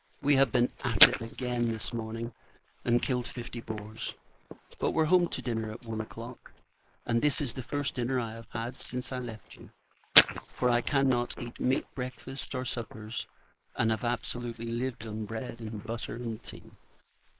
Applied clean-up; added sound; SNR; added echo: neural mask model Resemble Enhance denoiser.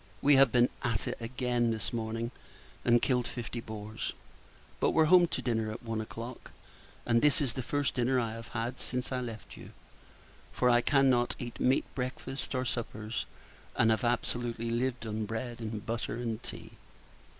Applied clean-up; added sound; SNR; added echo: none; none; none; none.